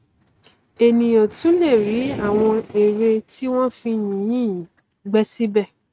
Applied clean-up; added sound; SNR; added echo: neural mask model RNNoise.